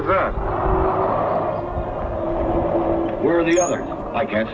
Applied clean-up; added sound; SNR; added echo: none; Bird; 10 dB; none.